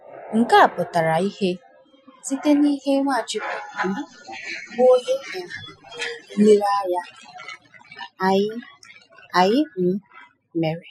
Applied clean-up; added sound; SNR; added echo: classical method Wiener filter.